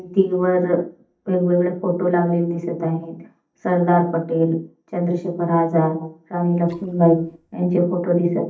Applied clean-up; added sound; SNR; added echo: neural mask model DeepFilterNet 3.